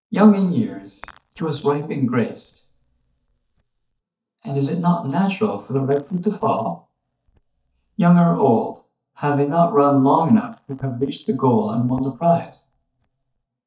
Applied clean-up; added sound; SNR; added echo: neural mask model DeepFilterNet 3.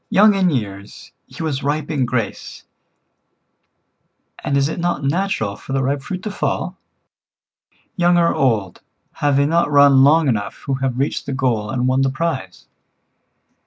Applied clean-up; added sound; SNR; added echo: none; none; none; none.